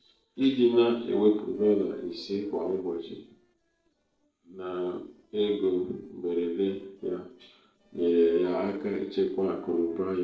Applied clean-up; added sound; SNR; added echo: neural separator model SepFormer DNS4.